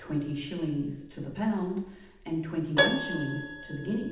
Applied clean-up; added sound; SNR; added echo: none; Keyboard (musical); 2 dB; reverberation time 0.8 s.